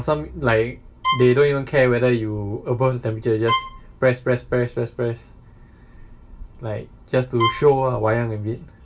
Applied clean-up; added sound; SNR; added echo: none; Bowed string instrument; 7 dB; reverberation time 0.2 s.